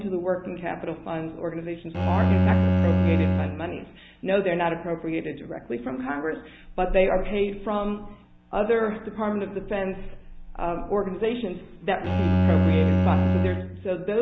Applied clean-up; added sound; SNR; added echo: none; Bowed string instrument; -5 dB; none.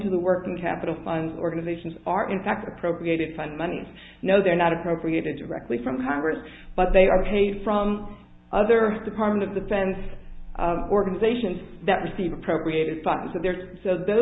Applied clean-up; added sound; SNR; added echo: none; none; none; none.